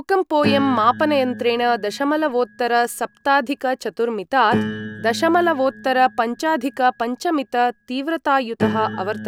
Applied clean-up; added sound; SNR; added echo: none; Piano; 11 dB; none.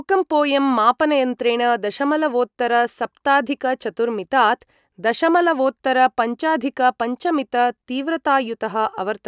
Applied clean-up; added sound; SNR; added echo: none; none; none; none.